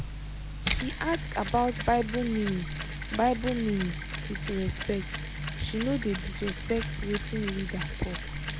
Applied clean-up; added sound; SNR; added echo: none; Mechanisms; 1 dB; none.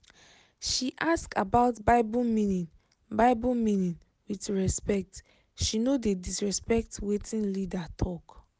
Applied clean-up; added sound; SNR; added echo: none; none; none; none.